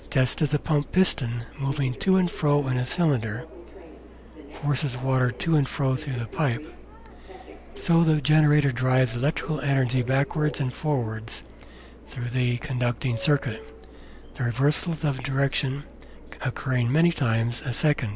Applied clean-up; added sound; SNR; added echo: none; Subway, metro, underground; 18 dB; none.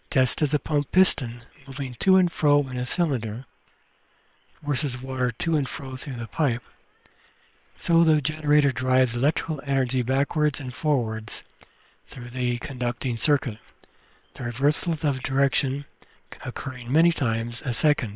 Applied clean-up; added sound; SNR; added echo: neural separator model SepFormer WHAM!.